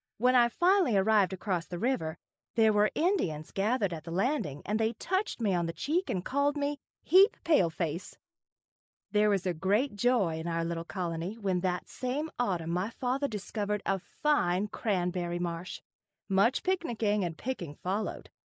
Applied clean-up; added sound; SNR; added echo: neural mask model Resemble Enhance denoiser.